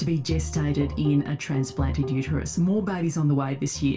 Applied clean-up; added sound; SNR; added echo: none; none; none; reverberation time 0.2 s.